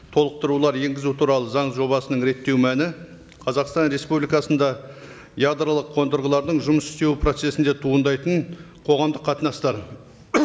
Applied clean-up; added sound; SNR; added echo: none; none; none; none.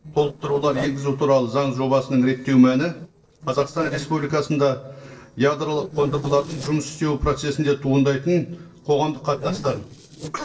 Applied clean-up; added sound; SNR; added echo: neural separator model SepFormer DNS4.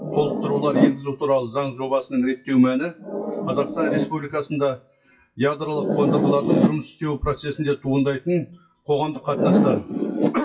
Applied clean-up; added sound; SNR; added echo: classical method WPE with log-MMSE.